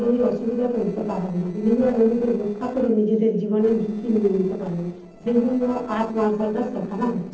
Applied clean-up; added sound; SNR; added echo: neural separator model SepFormer DNS4.